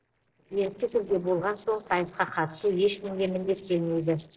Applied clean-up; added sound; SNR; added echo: neural separator model SepFormer DNS4.